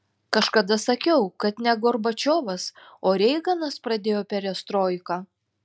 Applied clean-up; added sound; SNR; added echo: none; Clapping; 16 dB; none.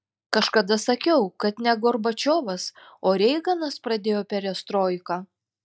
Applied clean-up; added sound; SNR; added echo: neural mask model DeepFilterNet 3.